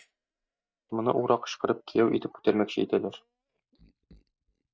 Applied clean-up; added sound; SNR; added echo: neural mask model DeepFilterNet 3.